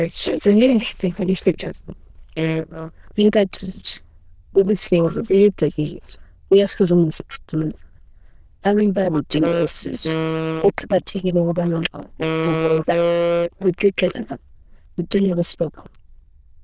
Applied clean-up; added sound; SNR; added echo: neural diffusion model UNIVERSE++.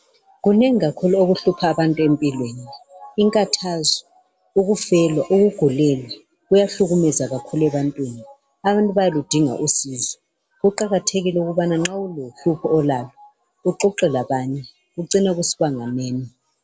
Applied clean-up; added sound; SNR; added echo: none; none; none; none.